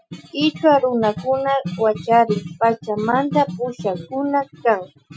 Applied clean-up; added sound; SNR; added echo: classical method Wiener filter.